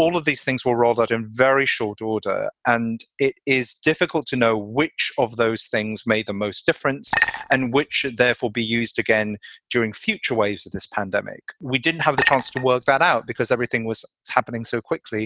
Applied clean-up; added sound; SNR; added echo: neural mask model RNNoise.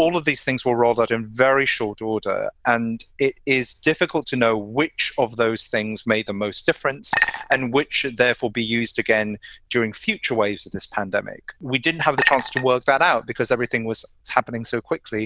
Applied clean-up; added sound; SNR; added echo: neural diffusion model UNIVERSE++.